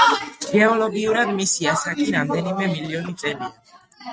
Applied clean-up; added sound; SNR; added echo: neural mask model RNNoise.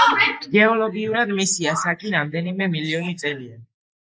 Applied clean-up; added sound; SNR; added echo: neural mask model Resemble Enhance denoiser.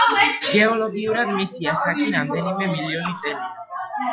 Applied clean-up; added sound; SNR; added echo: classical method log-MMSE.